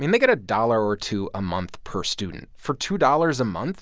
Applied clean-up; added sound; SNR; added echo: none; none; none; none.